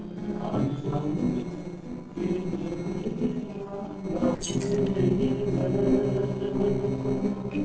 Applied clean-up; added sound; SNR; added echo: neural separator model SepFormer DNS4.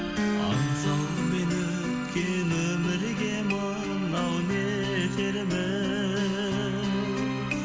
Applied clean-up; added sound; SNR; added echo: none; none; none; none.